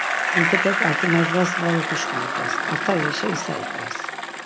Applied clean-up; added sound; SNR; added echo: none; Bicycle; -1 dB; none.